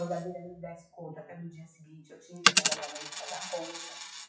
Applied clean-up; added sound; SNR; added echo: classical method WPE with log-MMSE.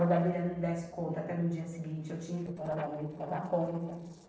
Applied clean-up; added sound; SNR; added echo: neural separator model SepFormer DNS4.